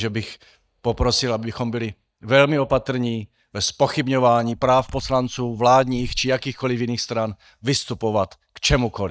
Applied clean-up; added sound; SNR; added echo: neural mask model DeepFilterNet 3.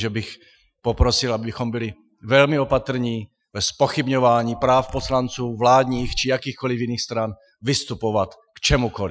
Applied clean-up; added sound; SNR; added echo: classical method Wiener filter.